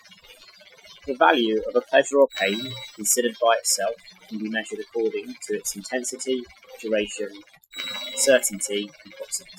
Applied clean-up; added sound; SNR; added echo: classical method Wiener filter.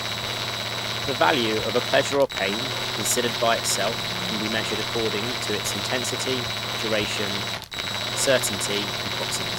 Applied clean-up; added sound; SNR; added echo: none; Tools; 1 dB; none.